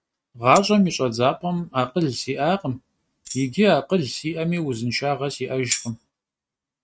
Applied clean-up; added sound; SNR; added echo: neural mask model RNNoise.